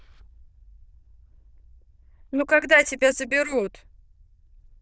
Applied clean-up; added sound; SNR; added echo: neural diffusion model UNIVERSE++.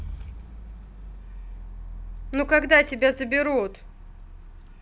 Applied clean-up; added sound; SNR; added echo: none; Rattle / Engine starting / Car; 12 dB; none.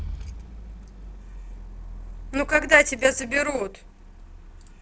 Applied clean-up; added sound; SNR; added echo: neural separator model SepFormer DNS4.